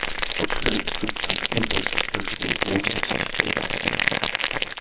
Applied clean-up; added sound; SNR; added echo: neural separator model SepFormer WHAMR!.